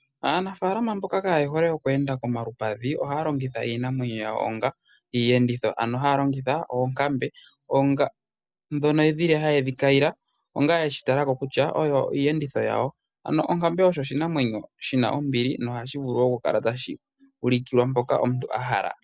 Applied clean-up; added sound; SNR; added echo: none; none; none; none.